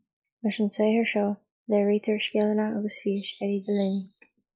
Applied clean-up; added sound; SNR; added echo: neural mask model Resemble Enhance denoiser.